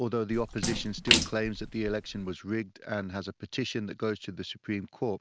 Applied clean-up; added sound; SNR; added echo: none; Splash, splatter; 1 dB; none.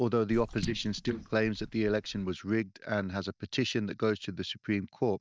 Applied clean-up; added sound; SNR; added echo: neural mask model DeepFilterNet 3.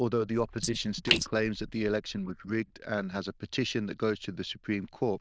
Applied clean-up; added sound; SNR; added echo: neural diffusion model UNIVERSE++.